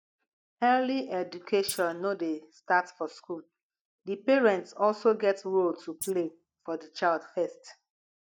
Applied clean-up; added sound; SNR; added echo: neural mask model DeepFilterNet 3.